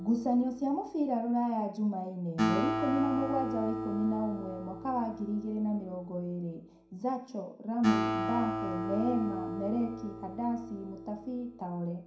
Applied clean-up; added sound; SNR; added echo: none; Acoustic guitar; 4 dB; reverberation time 0.5 s.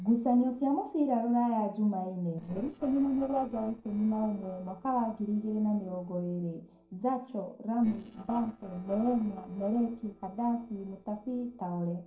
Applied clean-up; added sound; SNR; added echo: neural separator model SepFormer DNS4.